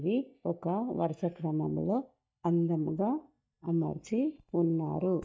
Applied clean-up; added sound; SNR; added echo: neural mask model DeepFilterNet 3.